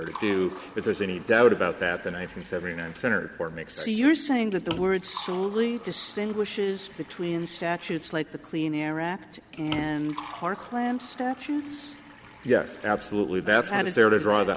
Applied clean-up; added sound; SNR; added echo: none; Liquid; 18 dB; none.